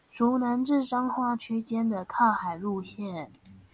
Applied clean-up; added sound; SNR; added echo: none; none; none; none.